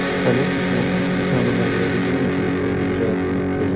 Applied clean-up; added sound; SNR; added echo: none; Electric guitar; -5 dB; none.